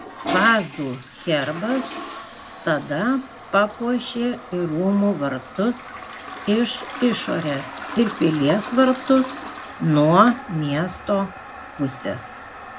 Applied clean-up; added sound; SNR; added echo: none; Toilet flush; 12 dB; none.